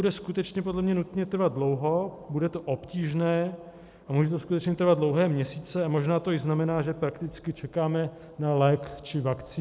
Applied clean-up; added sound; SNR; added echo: none; none; none; none.